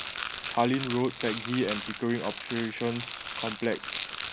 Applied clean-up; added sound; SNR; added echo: none; Rattle; 3 dB; none.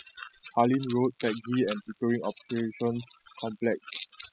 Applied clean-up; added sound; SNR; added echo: classical method spectral subtraction.